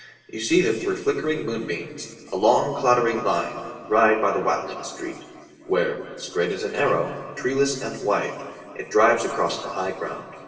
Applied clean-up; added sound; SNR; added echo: none; none; none; reverberation time 2.4 s.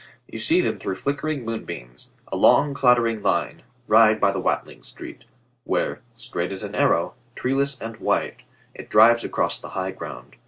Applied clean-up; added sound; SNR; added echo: none; none; none; none.